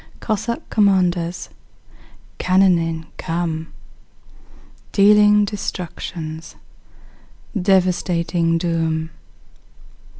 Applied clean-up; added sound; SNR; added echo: none; none; none; none.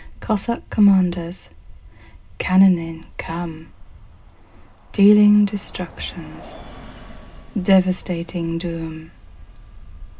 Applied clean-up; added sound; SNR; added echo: none; Bus; 19 dB; reverberation time 0.2 s.